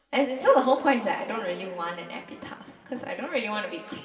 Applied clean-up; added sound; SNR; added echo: none; none; none; reverberation time 2.2 s.